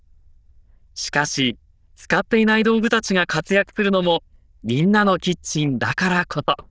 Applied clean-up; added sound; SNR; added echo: neural diffusion model UNIVERSE++.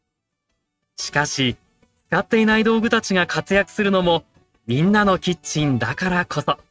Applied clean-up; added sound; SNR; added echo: neural mask model RNNoise.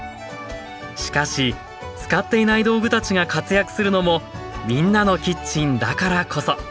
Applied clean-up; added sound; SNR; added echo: none; none; none; none.